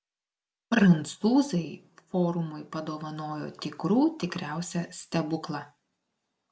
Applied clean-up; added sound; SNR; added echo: none; none; none; none.